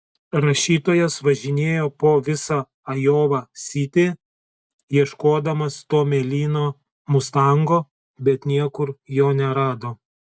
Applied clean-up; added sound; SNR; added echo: none; none; none; none.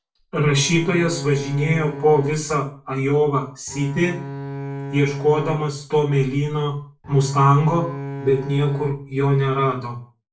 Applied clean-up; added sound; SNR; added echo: none; Bowed string instrument; 11 dB; reverberation time 0.3 s.